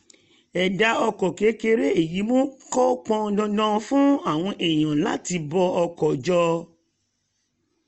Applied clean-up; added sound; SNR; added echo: none; none; none; none.